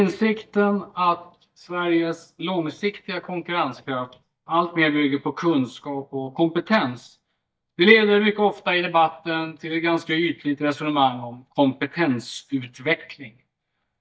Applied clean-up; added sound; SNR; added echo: neural mask model DeepFilterNet 3.